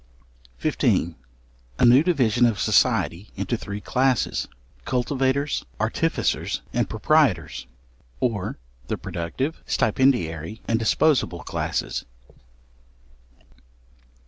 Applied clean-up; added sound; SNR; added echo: none; none; none; none.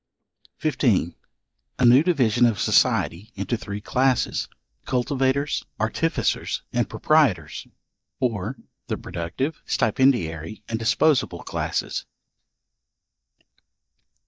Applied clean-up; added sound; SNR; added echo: neural mask model DeepFilterNet 3.